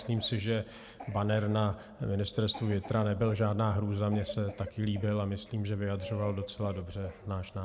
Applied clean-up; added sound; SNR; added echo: none; Cough; 17 dB; none.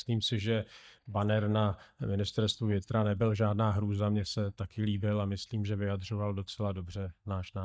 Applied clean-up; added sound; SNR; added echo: neural mask model DeepFilterNet 3.